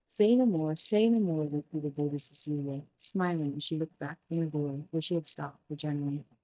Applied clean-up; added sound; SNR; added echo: neural mask model DeepFilterNet 3.